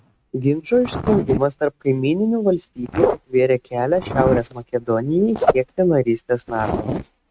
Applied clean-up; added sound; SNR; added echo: neural mask model RNNoise.